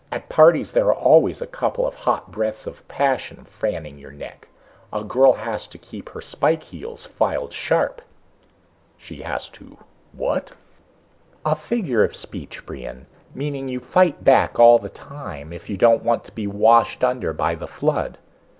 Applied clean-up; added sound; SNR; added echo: none; none; none; none.